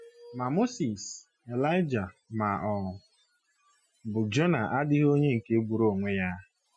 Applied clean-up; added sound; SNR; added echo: classical method Wiener filter.